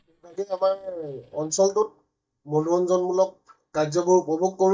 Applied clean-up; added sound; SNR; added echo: neural mask model DeepFilterNet 3.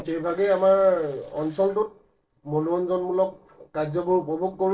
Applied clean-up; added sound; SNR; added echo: neural separator model SepFormer DNS4.